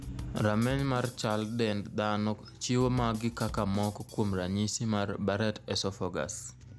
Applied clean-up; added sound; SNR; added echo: none; Bass drum / Snare drum; 13 dB; none.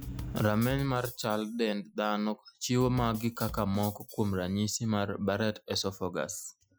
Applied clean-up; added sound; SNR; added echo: classical method Wiener filter.